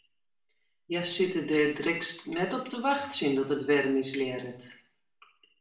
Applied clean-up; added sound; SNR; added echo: none; none; none; reverberation time 0.5 s.